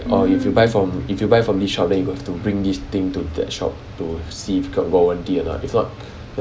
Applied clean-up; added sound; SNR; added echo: none; none; none; none.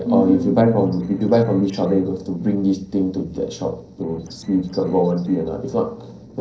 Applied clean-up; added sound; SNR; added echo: neural separator model SepFormer DNS4.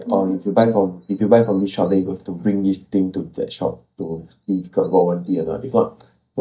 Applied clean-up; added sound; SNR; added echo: neural mask model DeepFilterNet 3.